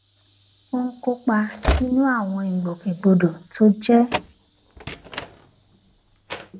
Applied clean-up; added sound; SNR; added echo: none; Slam / Train; 9 dB; none.